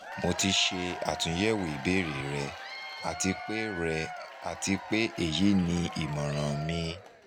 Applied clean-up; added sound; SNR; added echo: none; Applause / Crowd / Cheering; 10 dB; none.